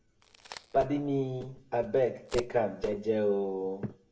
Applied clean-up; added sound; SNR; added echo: none; Crack; 19 dB; reverberation time 0.1 s.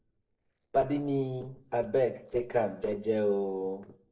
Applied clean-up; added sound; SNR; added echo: neural separator model SepFormer DNS4.